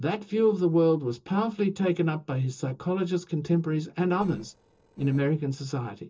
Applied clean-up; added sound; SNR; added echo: neural separator model SepFormer DNS4.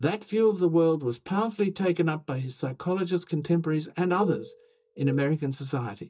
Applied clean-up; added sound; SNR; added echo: neural mask model DeepFilterNet 3.